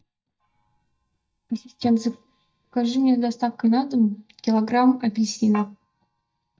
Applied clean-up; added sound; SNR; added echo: neural mask model DeepFilterNet 3.